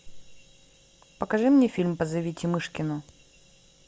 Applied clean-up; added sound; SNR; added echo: none; none; none; none.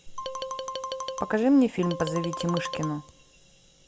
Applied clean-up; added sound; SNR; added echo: none; Marimba, xylophone; 8 dB; none.